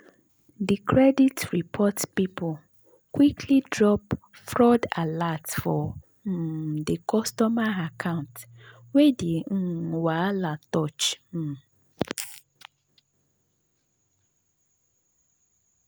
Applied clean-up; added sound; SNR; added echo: none; none; none; none.